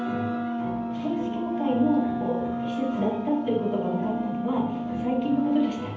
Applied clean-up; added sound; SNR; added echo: none; Wind instrument, woodwind instrument; 3 dB; reverberation time 0.8 s.